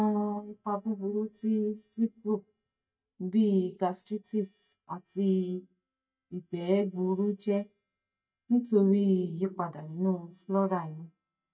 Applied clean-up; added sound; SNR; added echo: neural mask model DeepFilterNet 3.